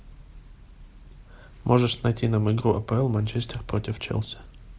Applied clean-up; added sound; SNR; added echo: none; none; none; none.